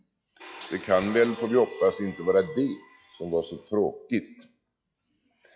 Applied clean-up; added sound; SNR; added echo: classical method log-MMSE.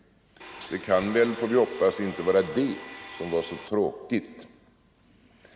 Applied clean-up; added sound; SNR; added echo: none; Domestic sounds, home sounds; 14 dB; none.